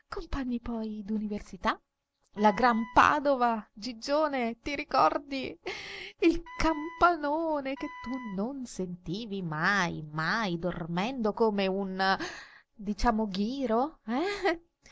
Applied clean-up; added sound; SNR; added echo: none; Wind instrument, woodwind instrument; 18 dB; none.